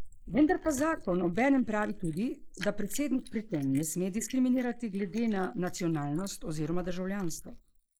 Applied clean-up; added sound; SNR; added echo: neural mask model Resemble Enhance denoiser.